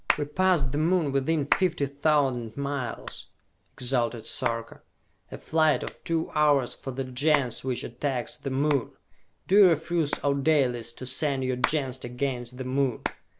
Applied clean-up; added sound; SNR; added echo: none; Hands; 12 dB; none.